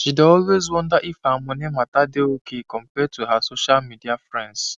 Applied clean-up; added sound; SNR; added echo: none; none; none; none.